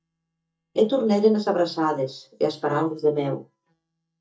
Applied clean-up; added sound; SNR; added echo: neural mask model DeepFilterNet 3.